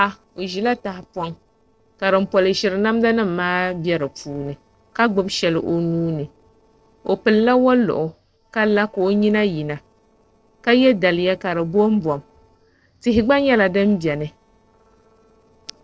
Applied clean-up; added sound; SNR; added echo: neural separator model SepFormer DNS4.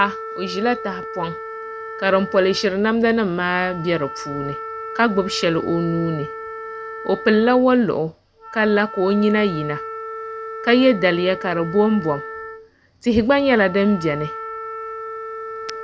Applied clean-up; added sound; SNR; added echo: none; Wind instrument, woodwind instrument; 11 dB; none.